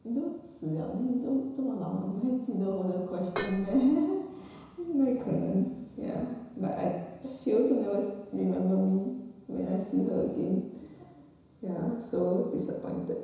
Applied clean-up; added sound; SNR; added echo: none; Dishes, pots, and pans; 7 dB; reverberation time 1.0 s.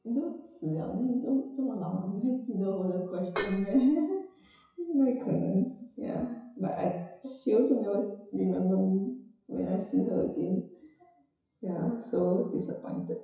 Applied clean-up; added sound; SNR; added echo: classical method WPE with log-MMSE.